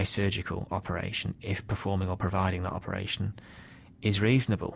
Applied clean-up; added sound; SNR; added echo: none; none; none; none.